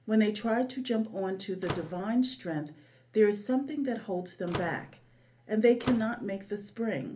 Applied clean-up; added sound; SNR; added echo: none; Slam / Microwave oven; 12 dB; reverberation time 0.3 s.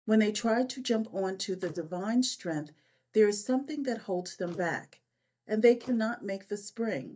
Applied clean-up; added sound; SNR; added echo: neural mask model DeepFilterNet 3.